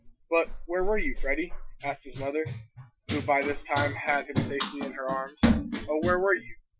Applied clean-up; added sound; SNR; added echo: classical method Wiener filter.